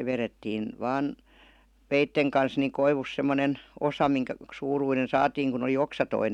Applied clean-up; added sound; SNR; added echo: none; none; none; none.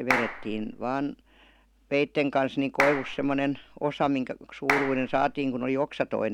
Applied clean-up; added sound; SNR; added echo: none; Clapping; 5 dB; none.